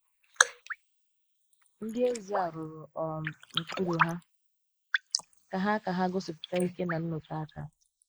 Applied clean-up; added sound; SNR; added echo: neural mask model Resemble Enhance denoiser.